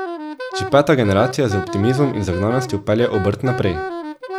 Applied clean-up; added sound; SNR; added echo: none; Wind instrument, woodwind instrument; 8 dB; none.